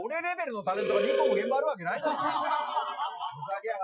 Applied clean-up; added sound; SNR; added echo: classical method Wiener filter.